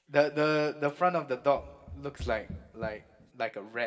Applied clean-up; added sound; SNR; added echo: none; Run; 14 dB; reverberation time 1.5 s.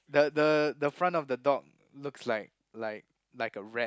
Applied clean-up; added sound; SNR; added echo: none; none; none; none.